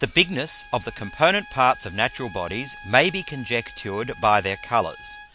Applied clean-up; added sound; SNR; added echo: none; Bowed string instrument; 19 dB; none.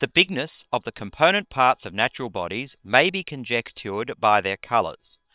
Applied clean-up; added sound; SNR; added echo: neural separator model SepFormer WHAM!.